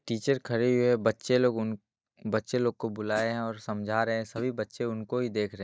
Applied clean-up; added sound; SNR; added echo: neural mask model DeepFilterNet 3.